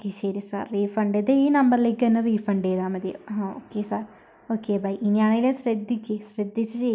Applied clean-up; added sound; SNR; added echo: none; none; none; none.